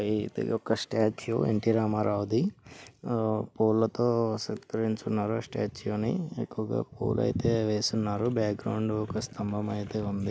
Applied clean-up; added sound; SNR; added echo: none; none; none; none.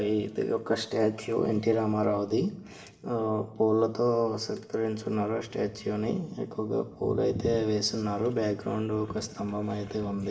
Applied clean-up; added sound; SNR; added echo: none; none; none; reverberation time 0.8 s.